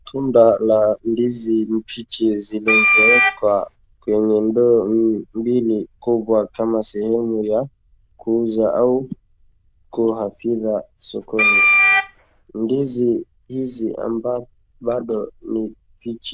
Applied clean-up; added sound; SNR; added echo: neural diffusion model UNIVERSE++.